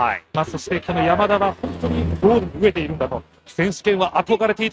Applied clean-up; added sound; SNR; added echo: neural mask model RNNoise.